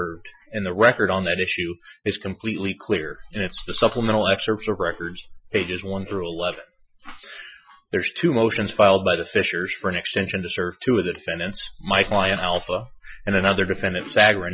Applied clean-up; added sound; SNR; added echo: classical method Wiener filter.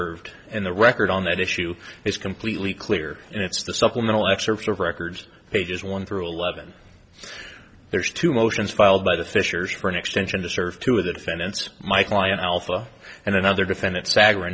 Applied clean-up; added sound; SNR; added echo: none; none; none; none.